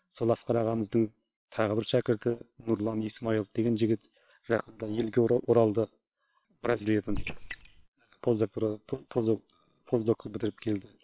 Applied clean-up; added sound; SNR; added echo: neural separator model SepFormer WHAM!.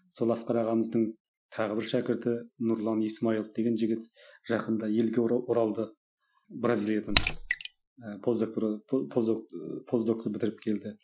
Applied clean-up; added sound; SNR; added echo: classical method Wiener filter.